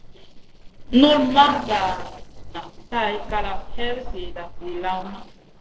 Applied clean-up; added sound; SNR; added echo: neural separator model SepFormer DNS4.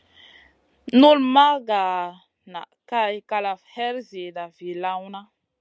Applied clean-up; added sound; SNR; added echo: none; none; none; none.